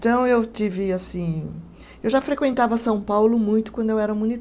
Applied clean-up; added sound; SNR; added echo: none; none; none; none.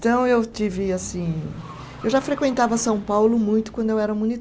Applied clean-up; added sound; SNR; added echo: none; Car + Guitar; 20 dB; none.